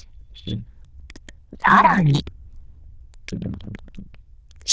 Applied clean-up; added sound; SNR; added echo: neural diffusion model UNIVERSE++.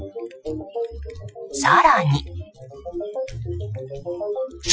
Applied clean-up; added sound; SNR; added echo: classical method Wiener filter.